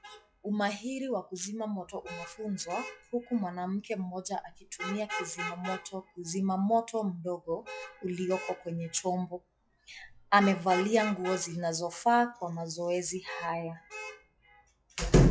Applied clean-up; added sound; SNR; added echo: classical method log-MMSE.